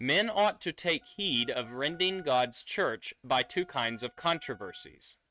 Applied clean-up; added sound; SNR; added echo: neural mask model RNNoise.